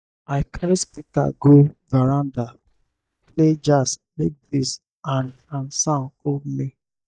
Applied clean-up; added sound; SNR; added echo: neural mask model DeepFilterNet 3.